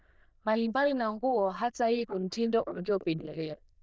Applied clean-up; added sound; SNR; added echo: neural diffusion model UNIVERSE++.